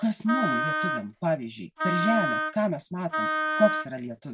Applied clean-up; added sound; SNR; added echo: none; Wind instrument, woodwind instrument; 1 dB; none.